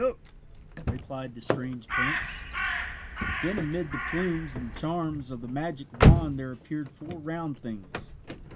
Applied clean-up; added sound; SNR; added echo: none; Crow + Slam / Car; -4 dB; none.